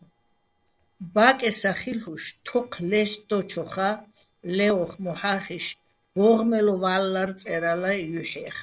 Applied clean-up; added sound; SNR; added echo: neural separator model SepFormer DNS4.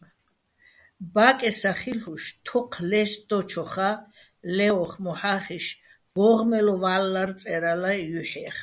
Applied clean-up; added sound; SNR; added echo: none; none; none; none.